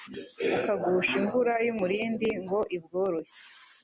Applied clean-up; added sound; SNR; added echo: none; none; none; none.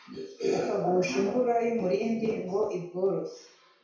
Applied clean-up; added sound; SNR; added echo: none; none; none; reverberation time 0.6 s.